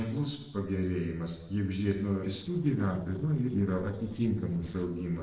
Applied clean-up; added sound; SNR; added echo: neural separator model SepFormer DNS4.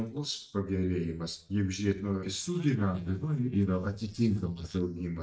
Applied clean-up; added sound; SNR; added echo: neural mask model DeepFilterNet 3.